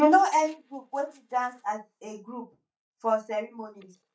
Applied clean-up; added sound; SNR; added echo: neural mask model DeepFilterNet 3.